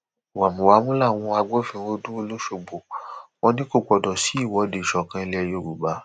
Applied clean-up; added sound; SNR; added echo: none; none; none; none.